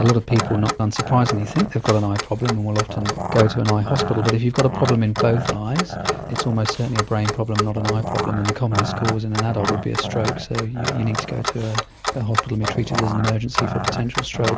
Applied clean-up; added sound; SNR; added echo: none; Growling + Clock; 4 dB; none.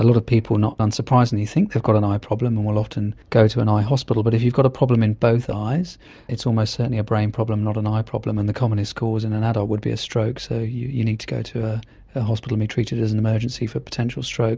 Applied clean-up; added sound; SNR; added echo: none; none; none; none.